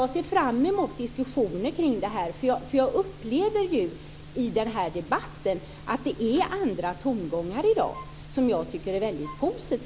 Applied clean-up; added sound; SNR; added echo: none; Wind instrument, woodwind instrument; 19 dB; none.